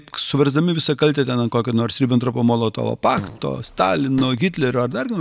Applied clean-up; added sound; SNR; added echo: none; Fart; 17 dB; none.